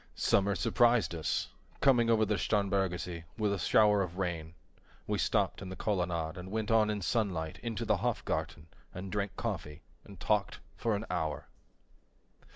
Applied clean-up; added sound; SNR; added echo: none; none; none; none.